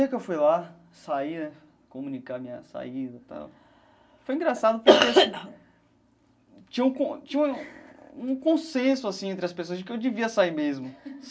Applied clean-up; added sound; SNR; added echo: none; none; none; reverberation time 0.2 s.